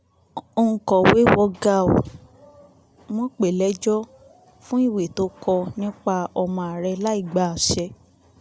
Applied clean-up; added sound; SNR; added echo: none; none; none; none.